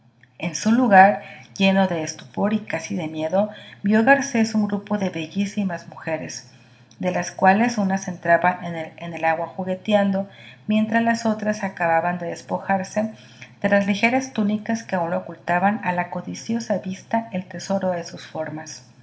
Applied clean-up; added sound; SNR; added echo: none; none; none; reverberation time 0.6 s.